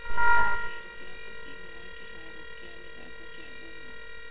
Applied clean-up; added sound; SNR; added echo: neural separator model SepFormer WHAMR!.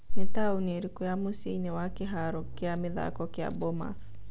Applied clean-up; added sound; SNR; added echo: none; none; none; none.